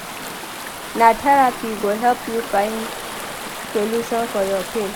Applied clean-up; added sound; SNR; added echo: none; Stream / Ocean; 9 dB; none.